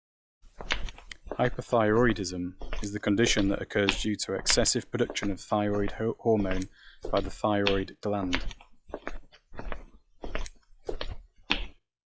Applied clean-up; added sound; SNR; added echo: classical method log-MMSE.